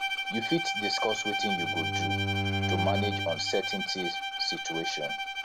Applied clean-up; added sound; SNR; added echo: none; Bowed string instrument + Bowed string instrument; -3 dB; none.